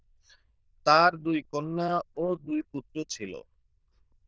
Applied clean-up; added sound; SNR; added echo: neural diffusion model UNIVERSE++.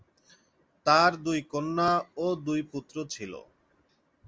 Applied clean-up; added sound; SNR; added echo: none; none; none; none.